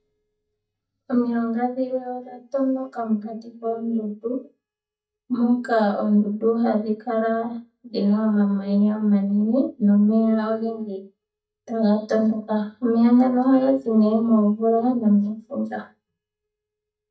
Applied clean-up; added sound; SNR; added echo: neural mask model DeepFilterNet 3.